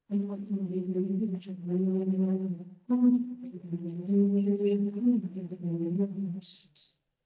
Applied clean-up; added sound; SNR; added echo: neural mask model DeepFilterNet 3.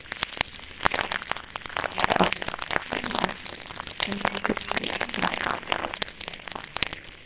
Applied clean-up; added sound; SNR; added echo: neural separator model SepFormer WHAMR!.